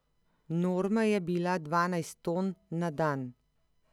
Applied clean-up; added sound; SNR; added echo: none; none; none; none.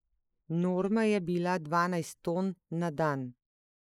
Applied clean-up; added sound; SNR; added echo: neural mask model Resemble Enhance denoiser.